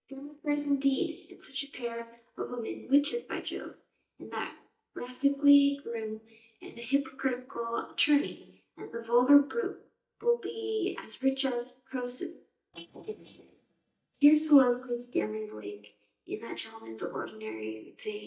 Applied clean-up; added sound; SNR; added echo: neural mask model DeepFilterNet 3.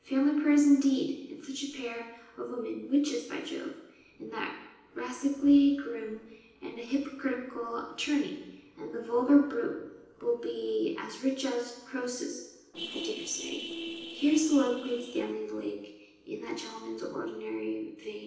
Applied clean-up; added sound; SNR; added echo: neural separator model SepFormer DNS4.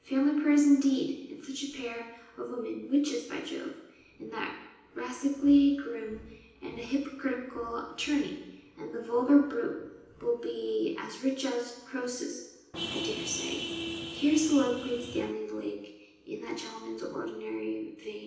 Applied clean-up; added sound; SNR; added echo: none; Vehicle horn, car horn, honking; 7 dB; reverberation time 0.9 s.